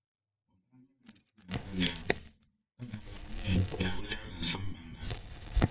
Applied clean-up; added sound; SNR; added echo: neural mask model DeepFilterNet 3.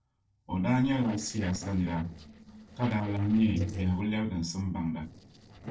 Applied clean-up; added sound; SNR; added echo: neural separator model SepFormer DNS4.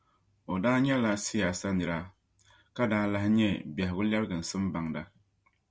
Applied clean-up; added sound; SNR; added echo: none; none; none; none.